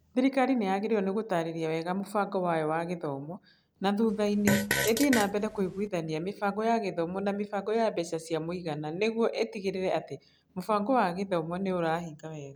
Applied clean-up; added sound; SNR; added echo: none; Fart; 4 dB; none.